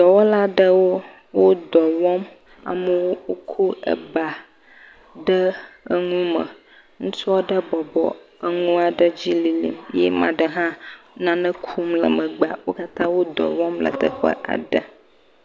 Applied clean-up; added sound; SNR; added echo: none; none; none; none.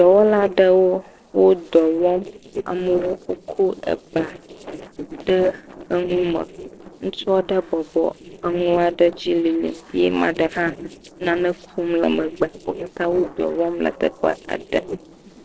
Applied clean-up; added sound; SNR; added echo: neural separator model SepFormer DNS4.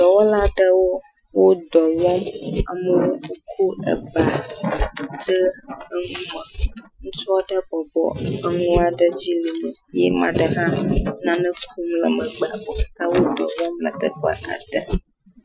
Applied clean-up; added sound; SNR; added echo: classical method Wiener filter.